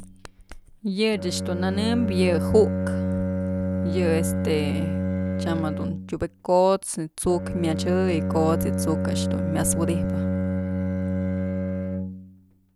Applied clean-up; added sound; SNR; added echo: none; Bowed string instrument; 0 dB; none.